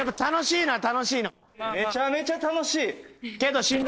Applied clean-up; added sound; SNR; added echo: neural separator model SepFormer DNS4.